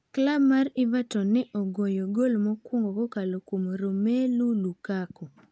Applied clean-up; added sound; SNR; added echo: none; none; none; none.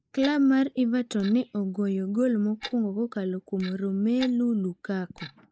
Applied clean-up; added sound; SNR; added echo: neural mask model Resemble Enhance denoiser.